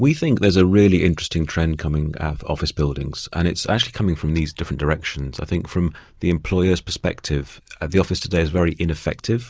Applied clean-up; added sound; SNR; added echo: neural mask model Resemble Enhance denoiser.